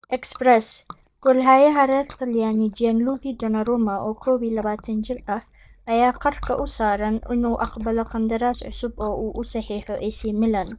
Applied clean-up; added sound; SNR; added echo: neural mask model DeepFilterNet 3.